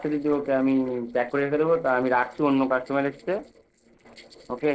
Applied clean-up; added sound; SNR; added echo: neural separator model SepFormer DNS4.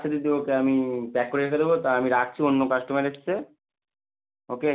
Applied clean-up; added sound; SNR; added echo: none; none; none; none.